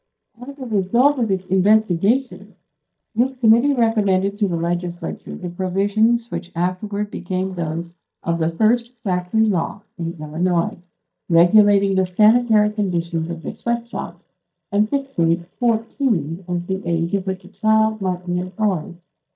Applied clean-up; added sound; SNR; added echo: neural mask model DeepFilterNet 3.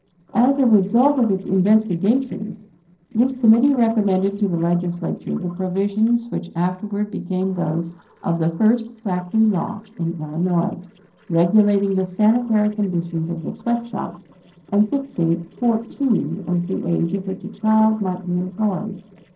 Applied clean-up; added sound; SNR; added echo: neural separator model SepFormer DNS4.